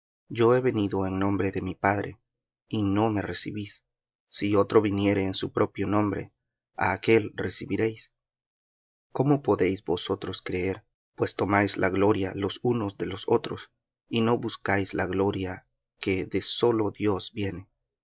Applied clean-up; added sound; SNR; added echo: none; none; none; none.